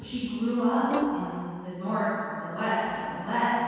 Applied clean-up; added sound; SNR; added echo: none; Bowed string instrument; 8 dB; reverberation time 2.1 s.